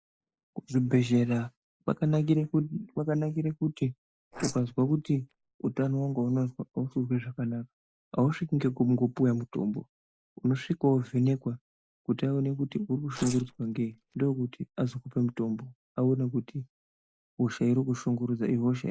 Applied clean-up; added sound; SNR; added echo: neural mask model Resemble Enhance denoiser.